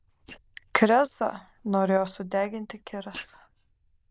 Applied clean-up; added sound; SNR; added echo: neural diffusion model UNIVERSE++.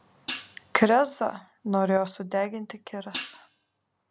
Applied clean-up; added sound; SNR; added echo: none; Hi-hat; 13 dB; none.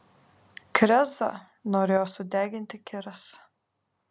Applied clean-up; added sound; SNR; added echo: none; none; none; none.